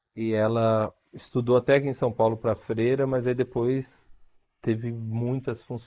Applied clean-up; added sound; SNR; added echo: neural mask model Resemble Enhance denoiser.